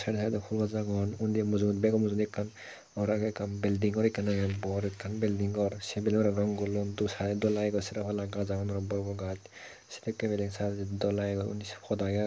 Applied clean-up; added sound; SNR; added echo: none; none; none; none.